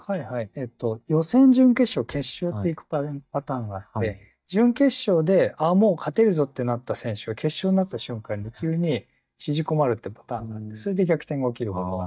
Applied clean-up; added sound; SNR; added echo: neural mask model DeepFilterNet 3.